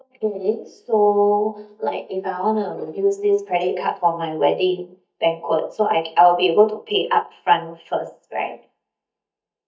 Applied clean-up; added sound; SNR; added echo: neural mask model DeepFilterNet 3.